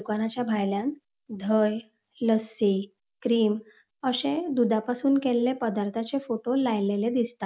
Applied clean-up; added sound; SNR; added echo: none; none; none; none.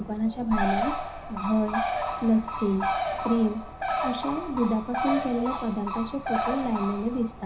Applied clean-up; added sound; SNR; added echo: none; Bird; 3 dB; reverberation time 0.5 s.